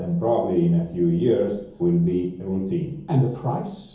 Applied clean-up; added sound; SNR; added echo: none; none; none; reverberation time 0.7 s.